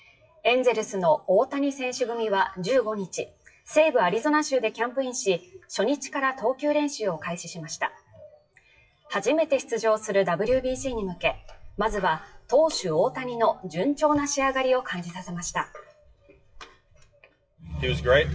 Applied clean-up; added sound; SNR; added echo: classical method WPE with log-MMSE.